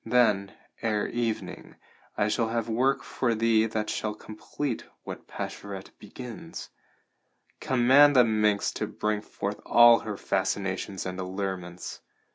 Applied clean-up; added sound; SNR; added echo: none; none; none; none.